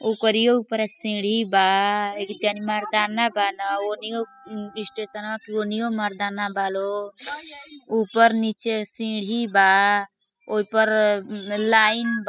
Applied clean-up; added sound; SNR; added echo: classical method spectral subtraction.